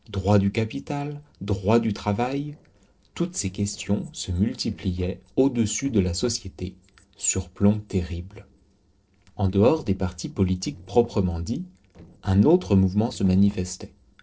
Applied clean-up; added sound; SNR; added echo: neural separator model SepFormer DNS4.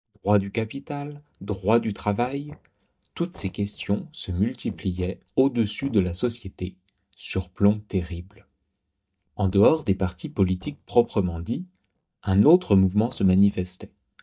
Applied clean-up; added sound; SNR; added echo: neural mask model DeepFilterNet 3.